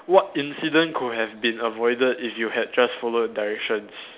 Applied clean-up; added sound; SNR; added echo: none; none; none; none.